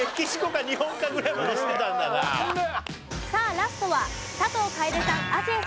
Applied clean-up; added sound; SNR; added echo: none; none; none; none.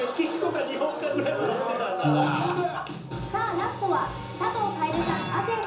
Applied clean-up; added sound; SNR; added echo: none; Piano; 10 dB; reverberation time 0.6 s.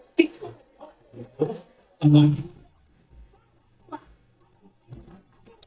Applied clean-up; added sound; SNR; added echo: neural mask model DeepFilterNet 3.